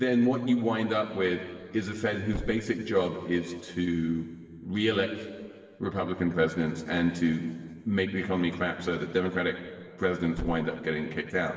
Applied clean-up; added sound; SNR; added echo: none; Thump, thud; 19 dB; reverberation time 1.9 s.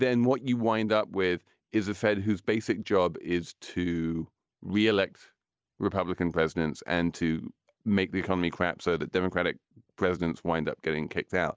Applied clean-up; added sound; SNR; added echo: none; none; none; none.